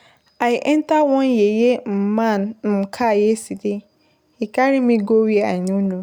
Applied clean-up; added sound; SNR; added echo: none; none; none; none.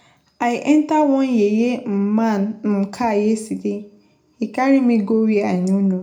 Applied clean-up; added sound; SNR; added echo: none; none; none; reverberation time 0.3 s.